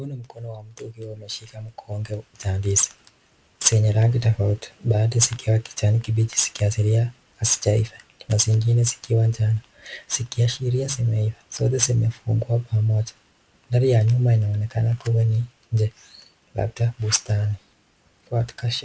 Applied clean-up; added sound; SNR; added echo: none; none; none; none.